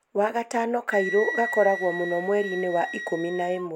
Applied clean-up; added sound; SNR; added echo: none; Wind instrument, woodwind instrument; 9 dB; none.